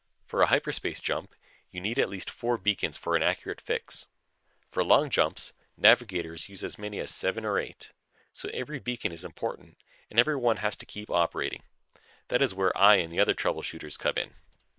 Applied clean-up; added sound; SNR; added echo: neural mask model Resemble Enhance denoiser.